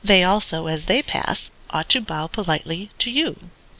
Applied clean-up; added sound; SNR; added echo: none; none; none; none.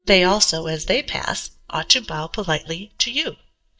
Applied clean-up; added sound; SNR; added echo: neural mask model DeepFilterNet 3.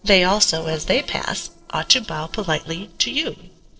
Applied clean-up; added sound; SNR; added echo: neural separator model SepFormer DNS4.